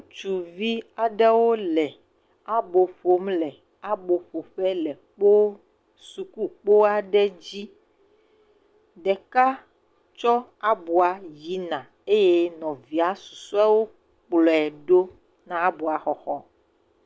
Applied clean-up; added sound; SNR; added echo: none; none; none; none.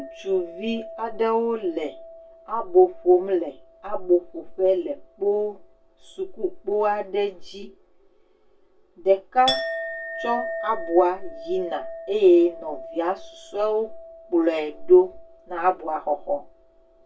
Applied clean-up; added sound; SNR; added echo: none; Chink, clink; 14 dB; reverberation time 0.1 s.